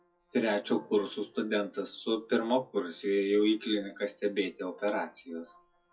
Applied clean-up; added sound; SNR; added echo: classical method WPE with log-MMSE.